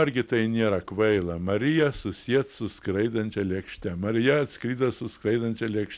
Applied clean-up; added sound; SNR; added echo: none; none; none; none.